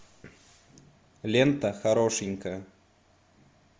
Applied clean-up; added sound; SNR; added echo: none; none; none; none.